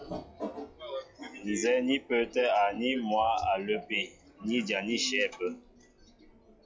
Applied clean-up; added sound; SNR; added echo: classical method log-MMSE.